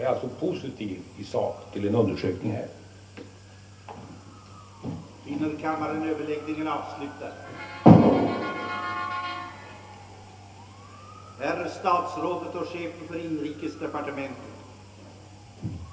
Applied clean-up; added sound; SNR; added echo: none; Motor vehicle (road) / Siren; 15 dB; reverberation time 0.3 s.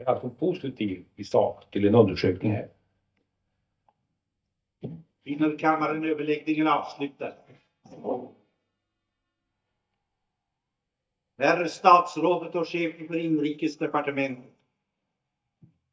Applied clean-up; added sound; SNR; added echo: neural mask model DeepFilterNet 3.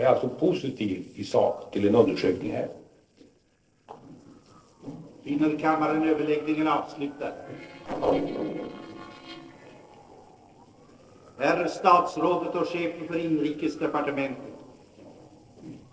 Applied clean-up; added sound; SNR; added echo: neural separator model SepFormer DNS4.